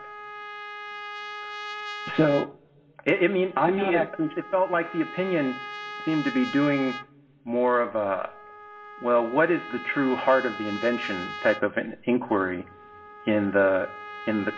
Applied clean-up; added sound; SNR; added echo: none; Trumpet; 13 dB; reverberation time 0.4 s.